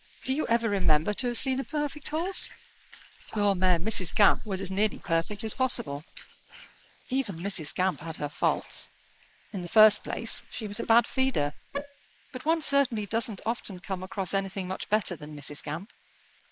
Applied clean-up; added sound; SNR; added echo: neural mask model Resemble Enhance denoiser.